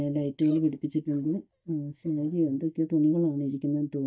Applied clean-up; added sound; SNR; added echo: neural mask model DeepFilterNet 3.